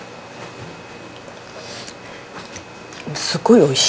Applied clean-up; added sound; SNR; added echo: none; none; none; none.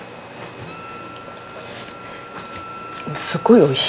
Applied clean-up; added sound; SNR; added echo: none; Wind instrument, woodwind instrument; 17 dB; none.